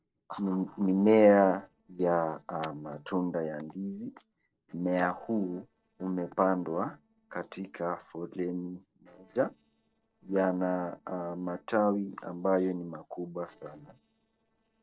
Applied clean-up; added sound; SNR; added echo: neural separator model SepFormer DNS4.